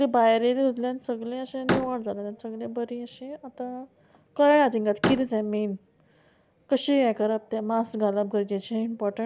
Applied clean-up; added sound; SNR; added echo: none; Slam; 10 dB; none.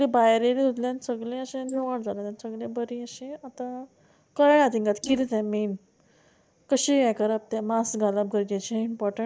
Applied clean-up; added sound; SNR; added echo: neural mask model Resemble Enhance denoiser.